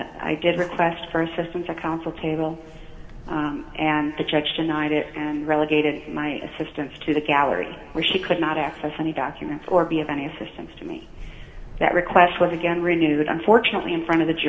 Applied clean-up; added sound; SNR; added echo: none; none; none; reverberation time 1.7 s.